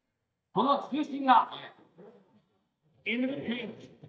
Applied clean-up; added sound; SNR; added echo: neural mask model DeepFilterNet 3.